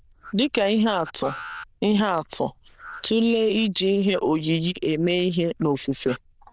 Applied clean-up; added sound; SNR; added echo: neural diffusion model UNIVERSE++.